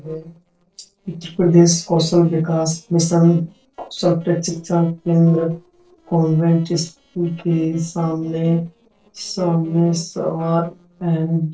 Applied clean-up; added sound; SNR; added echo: neural separator model SepFormer DNS4.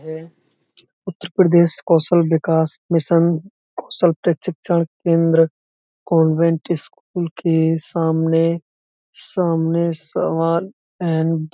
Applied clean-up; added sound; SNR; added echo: none; none; none; none.